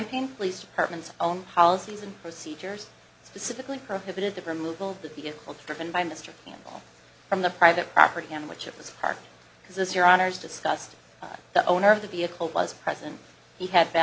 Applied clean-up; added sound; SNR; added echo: none; none; none; none.